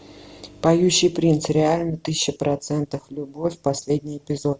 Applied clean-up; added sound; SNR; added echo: none; none; none; none.